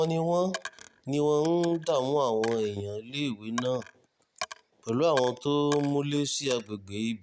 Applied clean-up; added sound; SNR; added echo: none; Coin (dropping); 15 dB; none.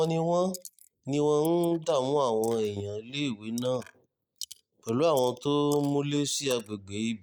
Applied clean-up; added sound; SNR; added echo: neural mask model Resemble Enhance denoiser.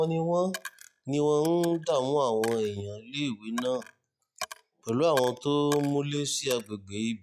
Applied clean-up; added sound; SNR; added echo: classical method log-MMSE.